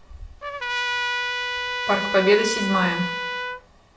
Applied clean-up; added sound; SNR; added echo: none; Trumpet; 2 dB; reverberation time 0.8 s.